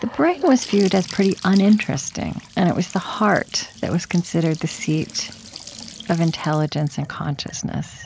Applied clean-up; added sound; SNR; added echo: none; Trickle, dribble / Bathtub (filling or washing) / Sink (filling or washing) / Gurgling / Splash, splatter; 18 dB; none.